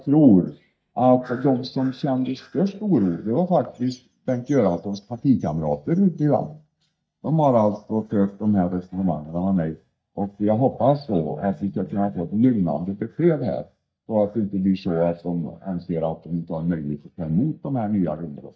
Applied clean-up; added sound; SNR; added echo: neural mask model DeepFilterNet 3.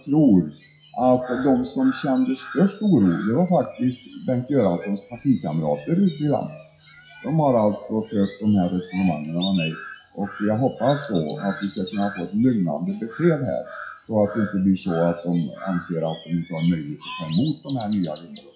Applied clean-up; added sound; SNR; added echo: classical method WPE with log-MMSE.